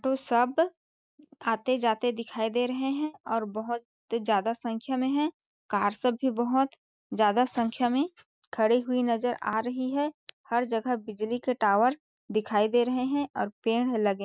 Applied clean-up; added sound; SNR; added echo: none; none; none; none.